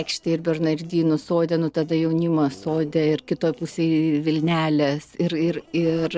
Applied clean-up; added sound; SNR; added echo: neural separator model SepFormer DNS4.